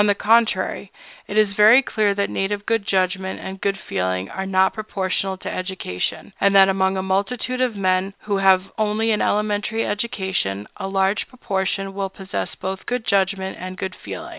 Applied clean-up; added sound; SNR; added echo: none; none; none; none.